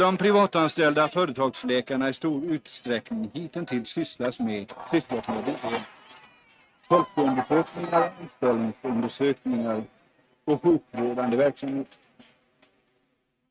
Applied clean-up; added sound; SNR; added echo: neural mask model RNNoise.